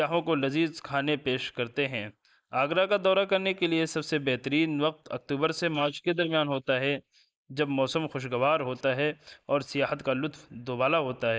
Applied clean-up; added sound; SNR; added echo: neural mask model Resemble Enhance denoiser.